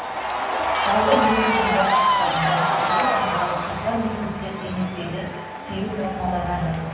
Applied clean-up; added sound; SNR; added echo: none; Crowd / Cheering; -2 dB; reverberation time 1.2 s.